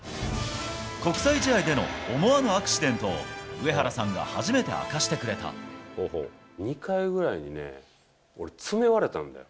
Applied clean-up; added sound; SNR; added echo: none; none; none; none.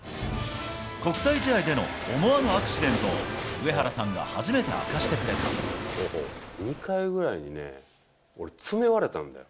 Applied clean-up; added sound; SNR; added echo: none; Waves, surf; 5 dB; none.